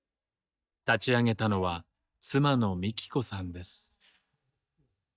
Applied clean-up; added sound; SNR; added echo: neural mask model DeepFilterNet 3.